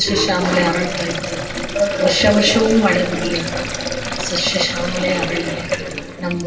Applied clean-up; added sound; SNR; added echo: none; Sink (filling or washing); 5 dB; reverberation time 2.2 s.